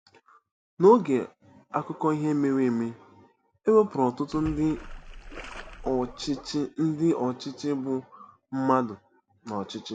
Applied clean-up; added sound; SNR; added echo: none; Splash, splatter; 14 dB; none.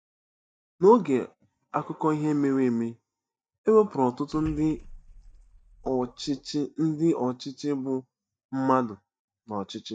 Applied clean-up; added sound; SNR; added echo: neural mask model DeepFilterNet 3.